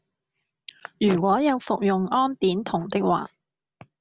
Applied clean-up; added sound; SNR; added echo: none; none; none; none.